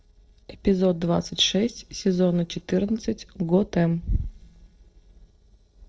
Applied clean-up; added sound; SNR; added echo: neural separator model SepFormer DNS4.